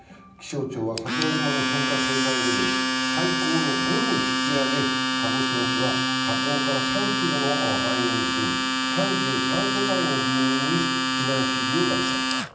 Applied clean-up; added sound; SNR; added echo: none; Domestic sounds, home sounds; -5 dB; reverberation time 0.6 s.